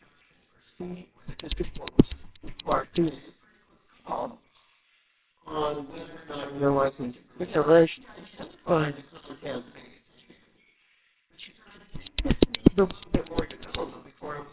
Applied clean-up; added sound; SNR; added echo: neural separator model SepFormer WHAMR!.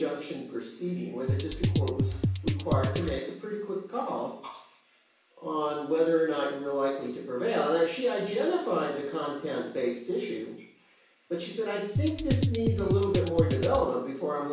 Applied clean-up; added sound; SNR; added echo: none; Drum kit; -2 dB; reverberation time 0.7 s.